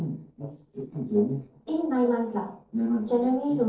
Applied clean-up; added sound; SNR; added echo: neural separator model SepFormer DNS4.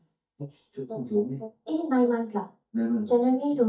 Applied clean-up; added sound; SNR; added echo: neural mask model DeepFilterNet 3.